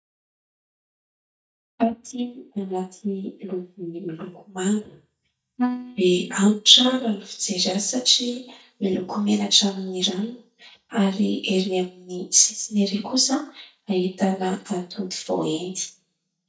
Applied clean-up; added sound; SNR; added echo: neural mask model DeepFilterNet 3.